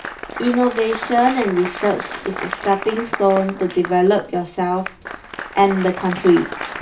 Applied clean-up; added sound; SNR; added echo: none; Applause; 11 dB; reverberation time 0.2 s.